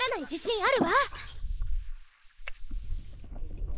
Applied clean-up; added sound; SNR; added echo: neural mask model Resemble Enhance denoiser.